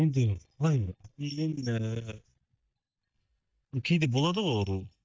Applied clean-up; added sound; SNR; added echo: neural mask model DeepFilterNet 3.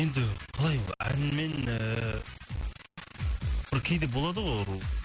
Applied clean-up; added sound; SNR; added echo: none; none; none; none.